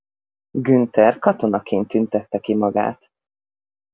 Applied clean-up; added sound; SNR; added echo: none; none; none; none.